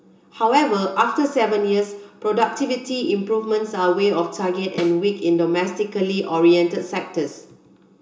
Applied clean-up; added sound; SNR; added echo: none; Snare drum; 16 dB; reverberation time 0.2 s.